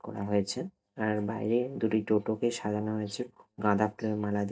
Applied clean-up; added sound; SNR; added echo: none; none; none; reverberation time 0.3 s.